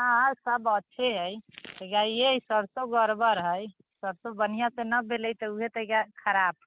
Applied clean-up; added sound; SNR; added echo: none; none; none; none.